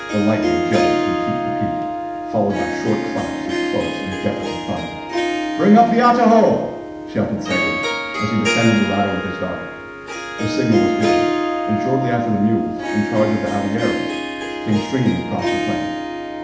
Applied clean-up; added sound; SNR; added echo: none; Harp; 2 dB; reverberation time 0.8 s.